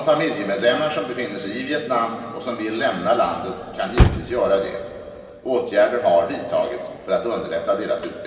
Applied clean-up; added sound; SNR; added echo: none; Motor vehicle (road); 7 dB; reverberation time 2.4 s.